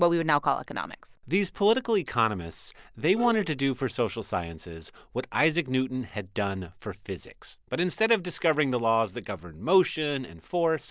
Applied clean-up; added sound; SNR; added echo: none; Bowed string instrument; 13 dB; none.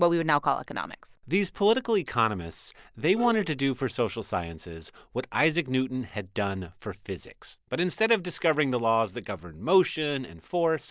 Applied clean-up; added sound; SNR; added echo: neural mask model DeepFilterNet 3.